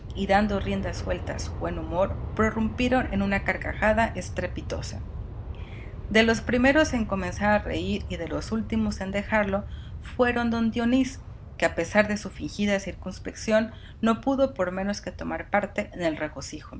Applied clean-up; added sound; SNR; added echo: none; Aircraft; 10 dB; none.